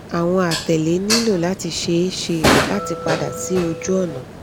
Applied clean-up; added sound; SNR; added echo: none; Dishes, pots, and pans; 3 dB; none.